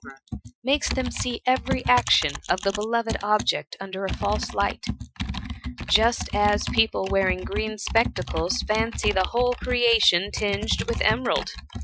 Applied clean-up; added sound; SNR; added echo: classical method Wiener filter.